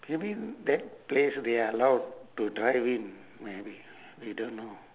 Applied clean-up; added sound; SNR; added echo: none; none; none; none.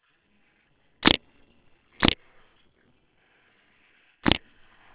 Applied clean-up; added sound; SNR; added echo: neural separator model SepFormer WHAMR!.